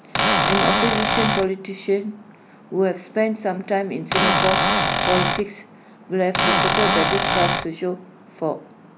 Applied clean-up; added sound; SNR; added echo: none; Cupboard open or close / Door; -5 dB; none.